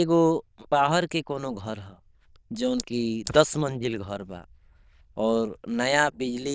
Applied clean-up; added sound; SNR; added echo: neural diffusion model UNIVERSE++.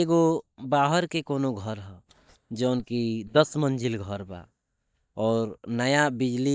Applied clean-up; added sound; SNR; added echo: neural mask model DeepFilterNet 3.